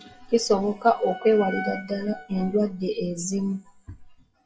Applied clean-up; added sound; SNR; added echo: classical method WPE with log-MMSE.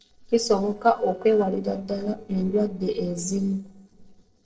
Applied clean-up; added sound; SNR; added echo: neural separator model SepFormer DNS4.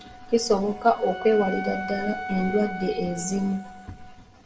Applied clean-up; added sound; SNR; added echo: none; Wind instrument, woodwind instrument; 11 dB; reverberation time 0.4 s.